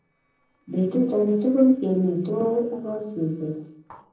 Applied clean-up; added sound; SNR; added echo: neural separator model SepFormer DNS4.